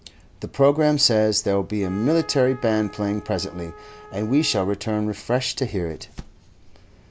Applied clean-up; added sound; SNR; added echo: none; Trumpet; 20 dB; none.